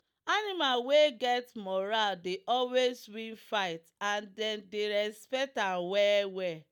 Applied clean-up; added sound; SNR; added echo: none; none; none; none.